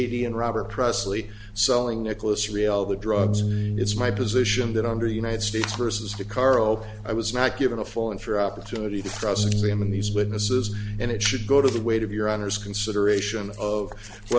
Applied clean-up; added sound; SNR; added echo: none; Bass guitar; 5 dB; none.